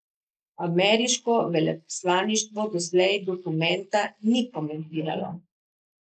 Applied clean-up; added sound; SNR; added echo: neural mask model Resemble Enhance denoiser.